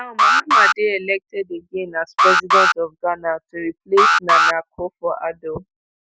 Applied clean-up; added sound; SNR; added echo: none; Alarm; -5 dB; none.